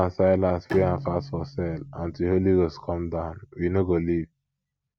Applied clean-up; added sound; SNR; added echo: neural mask model RNNoise.